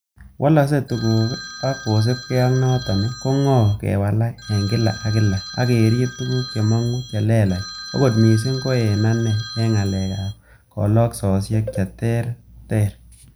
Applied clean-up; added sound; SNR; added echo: none; Telephone; 15 dB; none.